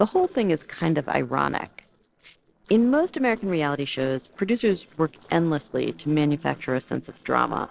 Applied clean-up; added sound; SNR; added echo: neural separator model SepFormer DNS4.